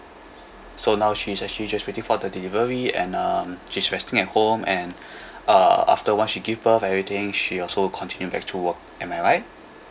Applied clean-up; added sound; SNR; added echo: none; none; none; none.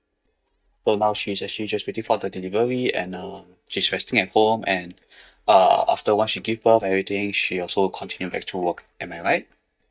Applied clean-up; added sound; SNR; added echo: neural mask model DeepFilterNet 3.